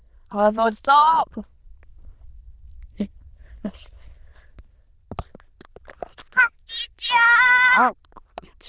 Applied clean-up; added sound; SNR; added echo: neural diffusion model UNIVERSE++.